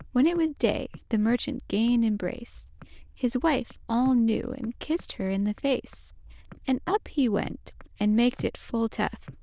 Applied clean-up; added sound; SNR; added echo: neural diffusion model UNIVERSE++.